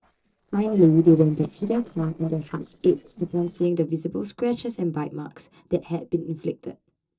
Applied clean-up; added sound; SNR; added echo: neural separator model SepFormer DNS4.